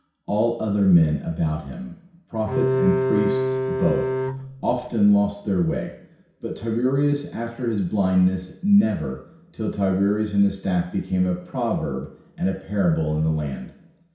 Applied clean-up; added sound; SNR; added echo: none; Bowed string instrument; 1 dB; reverberation time 0.6 s.